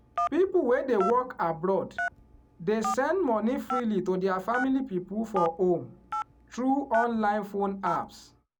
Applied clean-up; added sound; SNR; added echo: none; Telephone; 9 dB; none.